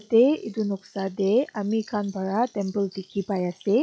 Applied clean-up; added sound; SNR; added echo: classical method log-MMSE.